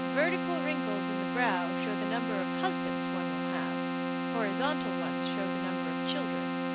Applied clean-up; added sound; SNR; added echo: none; Keyboard (musical); -4 dB; none.